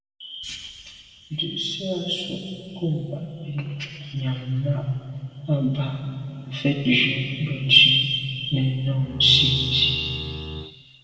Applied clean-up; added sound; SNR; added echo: none; Bowed string instrument; 11 dB; reverberation time 2.5 s.